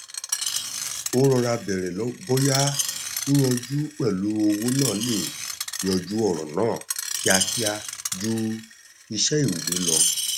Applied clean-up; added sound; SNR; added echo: none; Screech; 4 dB; none.